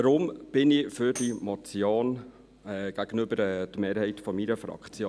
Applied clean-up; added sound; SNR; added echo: none; Tambourine; 17 dB; none.